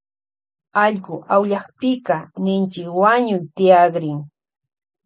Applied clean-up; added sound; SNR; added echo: none; none; none; none.